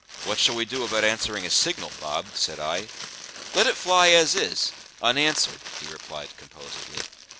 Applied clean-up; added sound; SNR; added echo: none; Crumpling, crinkling; 11 dB; none.